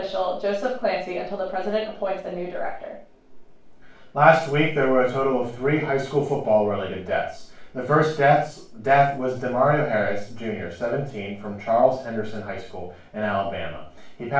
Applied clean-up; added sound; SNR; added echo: none; none; none; reverberation time 0.4 s.